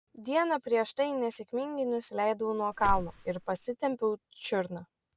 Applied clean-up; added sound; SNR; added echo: none; Whoosh, swoosh, swish; 6 dB; none.